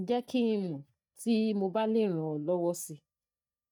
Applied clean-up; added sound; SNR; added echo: neural mask model DeepFilterNet 3.